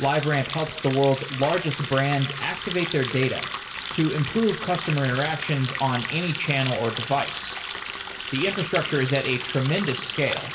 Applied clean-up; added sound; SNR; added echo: none; Water tap, faucet; 8 dB; reverberation time 0.8 s.